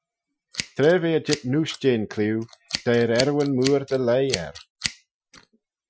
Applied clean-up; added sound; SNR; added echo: classical method Wiener filter.